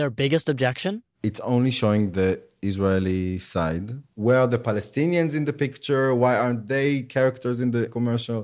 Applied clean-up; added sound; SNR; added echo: none; none; none; none.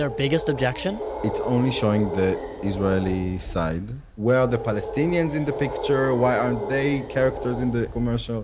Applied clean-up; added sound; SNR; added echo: none; Animal; 8 dB; none.